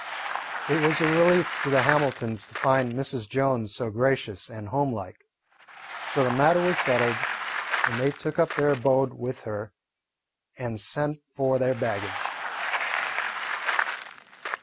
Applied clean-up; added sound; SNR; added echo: none; Bicycle; 5 dB; none.